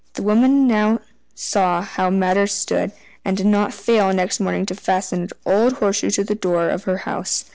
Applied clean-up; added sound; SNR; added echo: none; none; none; none.